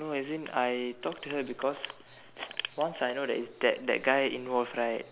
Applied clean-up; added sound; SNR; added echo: none; none; none; none.